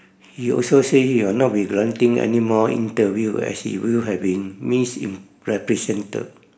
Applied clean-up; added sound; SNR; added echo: none; none; none; reverberation time 0.6 s.